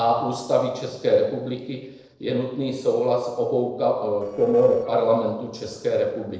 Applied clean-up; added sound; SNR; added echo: neural separator model SepFormer DNS4.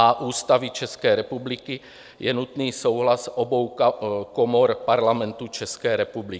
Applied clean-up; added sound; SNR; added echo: none; none; none; none.